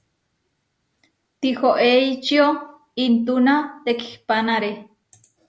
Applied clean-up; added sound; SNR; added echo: none; none; none; none.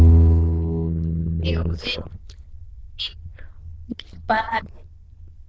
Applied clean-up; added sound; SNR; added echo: neural diffusion model UNIVERSE++.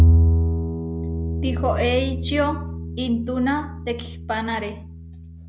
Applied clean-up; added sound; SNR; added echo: none; Bowed string instrument; -4 dB; none.